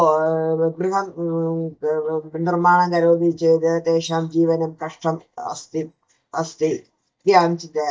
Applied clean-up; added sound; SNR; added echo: neural mask model DeepFilterNet 3.